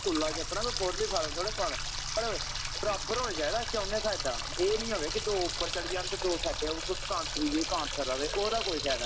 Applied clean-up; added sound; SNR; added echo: none; Water tap, faucet; 2 dB; reverberation time 0.5 s.